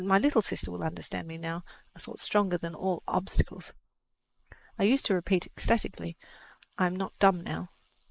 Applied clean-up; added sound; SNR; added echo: neural mask model Resemble Enhance denoiser.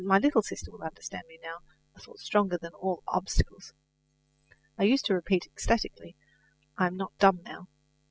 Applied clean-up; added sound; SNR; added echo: classical method spectral subtraction.